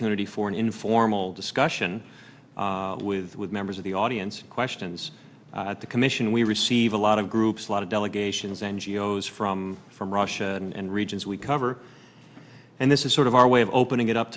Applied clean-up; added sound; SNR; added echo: none; none; none; none.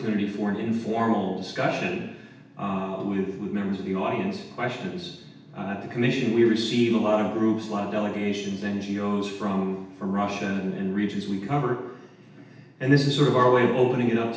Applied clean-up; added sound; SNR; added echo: none; none; none; reverberation time 0.9 s.